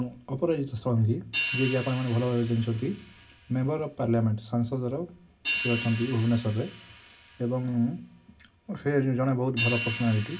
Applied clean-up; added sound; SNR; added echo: none; Hi-hat; 9 dB; reverberation time 0.4 s.